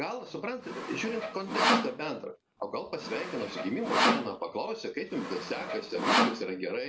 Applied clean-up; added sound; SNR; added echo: none; Sawing; -3 dB; none.